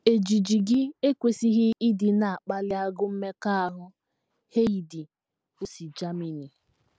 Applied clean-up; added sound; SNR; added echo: none; none; none; none.